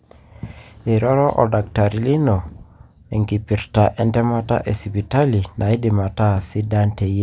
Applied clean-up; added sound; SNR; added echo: none; none; none; none.